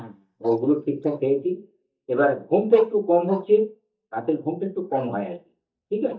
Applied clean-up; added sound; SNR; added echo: neural mask model DeepFilterNet 3.